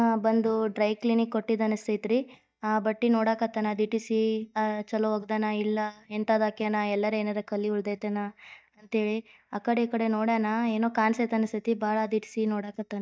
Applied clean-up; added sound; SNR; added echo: neural mask model DeepFilterNet 3.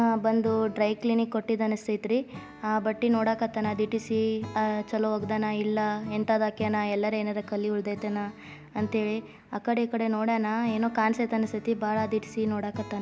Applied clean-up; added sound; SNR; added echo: none; Acoustic guitar / Strum; 17 dB; none.